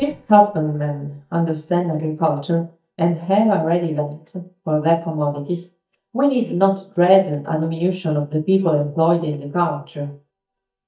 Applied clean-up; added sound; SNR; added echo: neural mask model DeepFilterNet 3.